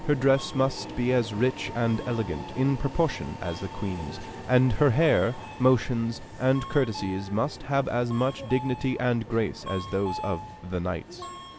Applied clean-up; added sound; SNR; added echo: none; Subway, metro, underground; 13 dB; none.